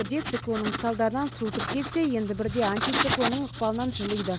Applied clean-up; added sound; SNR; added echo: none; Writing; 1 dB; none.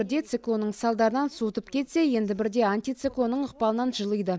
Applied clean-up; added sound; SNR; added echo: none; none; none; none.